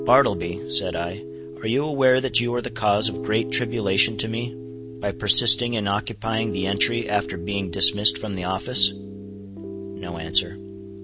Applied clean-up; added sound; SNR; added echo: none; Piano; 11 dB; none.